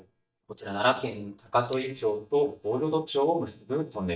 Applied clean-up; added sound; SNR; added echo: neural mask model DeepFilterNet 3.